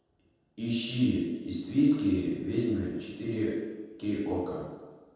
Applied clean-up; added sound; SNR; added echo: none; none; none; reverberation time 1.2 s.